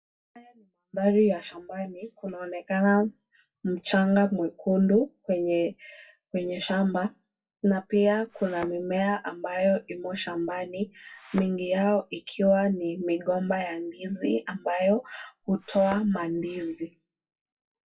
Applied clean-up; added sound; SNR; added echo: classical method WPE with log-MMSE.